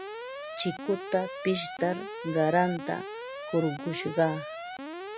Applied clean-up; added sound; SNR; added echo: none; Alarm; 8 dB; none.